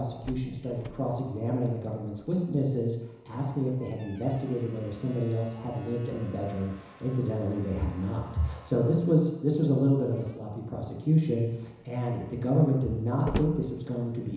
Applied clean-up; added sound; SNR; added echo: none; Slam; 17 dB; reverberation time 1.0 s.